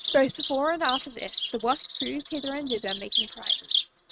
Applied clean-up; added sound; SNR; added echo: neural mask model RNNoise.